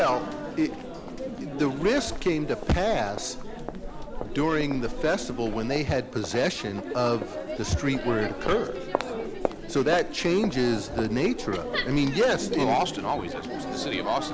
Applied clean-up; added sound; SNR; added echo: none; Crowd; 6 dB; none.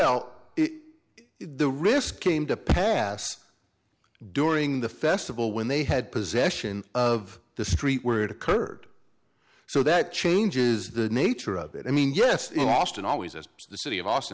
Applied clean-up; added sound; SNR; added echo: none; none; none; none.